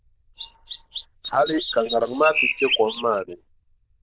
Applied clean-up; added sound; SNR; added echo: neural diffusion model UNIVERSE++.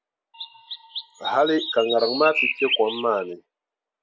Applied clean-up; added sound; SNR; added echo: none; Chirp, tweet; 5 dB; none.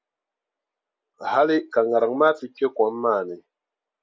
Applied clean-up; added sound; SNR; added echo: none; none; none; none.